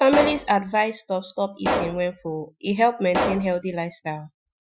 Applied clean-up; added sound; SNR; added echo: classical method Wiener filter.